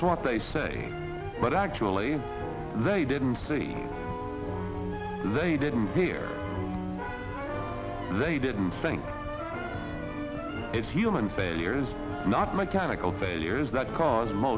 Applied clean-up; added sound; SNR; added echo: none; none; none; none.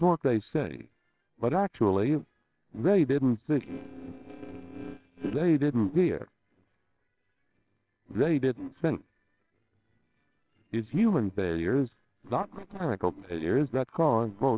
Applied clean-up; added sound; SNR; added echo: neural separator model SepFormer WHAMR!.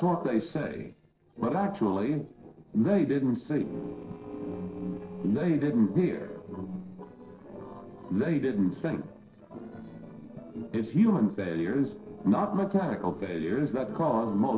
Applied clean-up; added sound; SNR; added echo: neural separator model SepFormer DNS4.